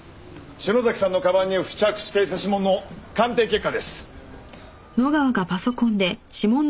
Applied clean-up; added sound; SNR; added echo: none; none; none; none.